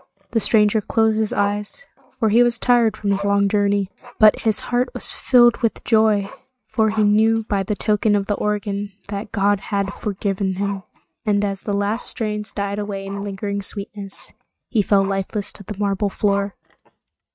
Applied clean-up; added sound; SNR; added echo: neural mask model RNNoise.